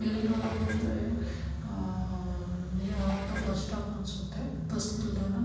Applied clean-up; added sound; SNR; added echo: none; Dishes, pots, and pans; 17 dB; reverberation time 1.2 s.